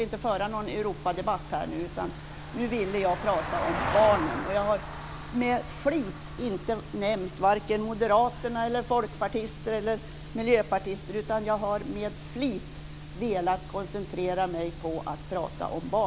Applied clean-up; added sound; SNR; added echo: none; Vehicle; 13 dB; none.